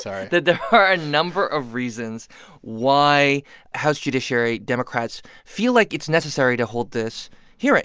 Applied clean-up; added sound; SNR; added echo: none; none; none; none.